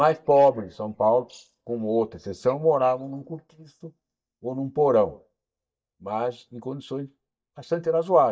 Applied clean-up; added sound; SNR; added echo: neural mask model DeepFilterNet 3.